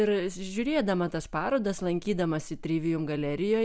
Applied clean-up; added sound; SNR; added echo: none; none; none; none.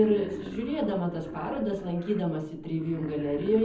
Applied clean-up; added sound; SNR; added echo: none; Wild animals; 14 dB; reverberation time 0.7 s.